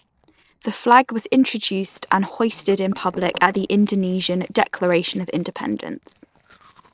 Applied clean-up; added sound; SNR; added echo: neural separator model SepFormer DNS4.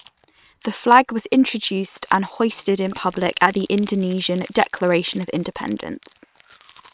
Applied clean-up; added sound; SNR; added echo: neural separator model SepFormer WHAM!.